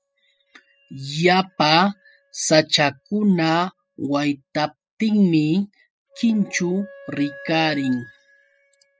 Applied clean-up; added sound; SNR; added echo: classical method spectral subtraction.